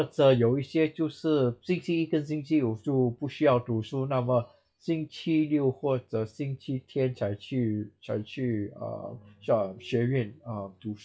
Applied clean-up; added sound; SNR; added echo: classical method log-MMSE.